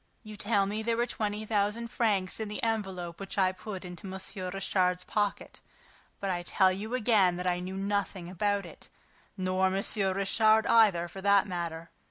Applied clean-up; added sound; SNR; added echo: none; none; none; none.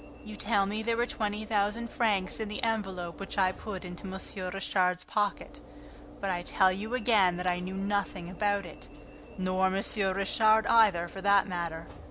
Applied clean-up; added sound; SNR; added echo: none; Alarm / Engine / Train; 16 dB; none.